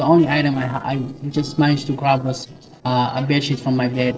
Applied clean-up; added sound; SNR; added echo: neural separator model SepFormer DNS4.